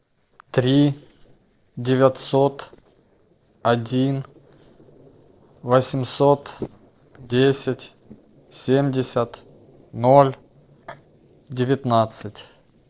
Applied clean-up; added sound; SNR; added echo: neural separator model SepFormer DNS4.